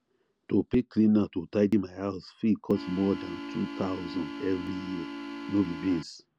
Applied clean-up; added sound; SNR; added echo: none; Organ; 9 dB; none.